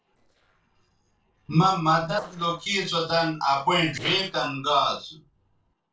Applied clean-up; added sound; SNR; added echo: neural separator model SepFormer DNS4.